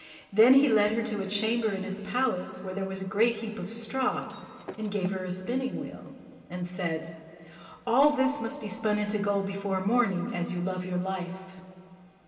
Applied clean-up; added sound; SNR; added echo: none; Shatter; 17 dB; reverberation time 2.7 s.